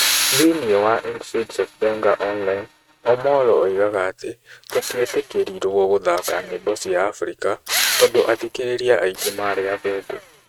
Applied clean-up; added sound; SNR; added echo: neural mask model RNNoise.